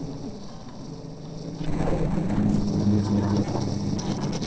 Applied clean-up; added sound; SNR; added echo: neural separator model SepFormer DNS4.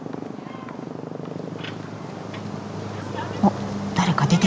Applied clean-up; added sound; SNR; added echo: none; none; none; none.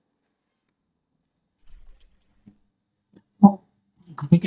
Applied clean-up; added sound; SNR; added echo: neural mask model DeepFilterNet 3.